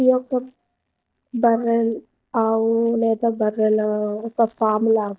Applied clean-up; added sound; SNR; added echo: neural mask model DeepFilterNet 3.